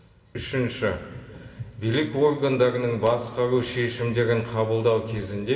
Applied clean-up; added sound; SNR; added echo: none; none; none; reverberation time 2.6 s.